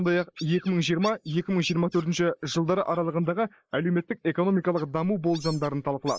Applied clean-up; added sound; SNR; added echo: neural mask model Resemble Enhance denoiser.